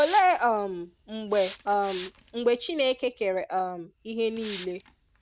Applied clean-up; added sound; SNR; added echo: none; Hiss; 19 dB; none.